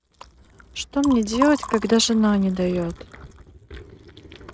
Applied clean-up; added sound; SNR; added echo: neural mask model RNNoise.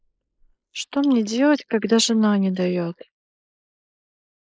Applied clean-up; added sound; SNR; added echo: neural mask model Resemble Enhance denoiser.